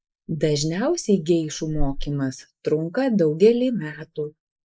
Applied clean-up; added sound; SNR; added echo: neural mask model Resemble Enhance denoiser.